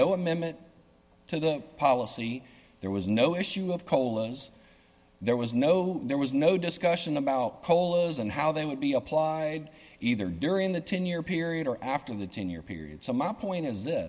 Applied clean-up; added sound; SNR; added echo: none; none; none; none.